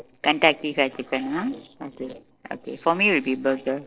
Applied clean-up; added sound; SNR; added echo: neural separator model SepFormer DNS4.